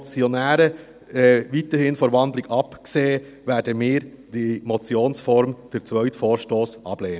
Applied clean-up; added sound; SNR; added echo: none; none; none; none.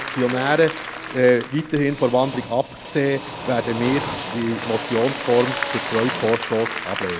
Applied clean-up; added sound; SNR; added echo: none; Drill + Applause / Crowd; 8 dB; none.